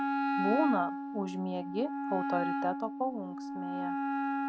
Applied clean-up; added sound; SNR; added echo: none; Wind instrument, woodwind instrument; -1 dB; none.